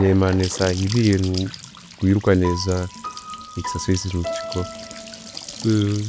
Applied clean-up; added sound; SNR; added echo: none; Piano + Trickle, dribble / Bathtub (filling or washing) / Sink (filling or washing) / Gurgling / Splash, splatter; 12 dB; none.